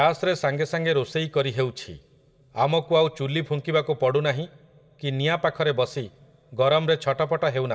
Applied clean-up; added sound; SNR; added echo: none; none; none; reverberation time 0.7 s.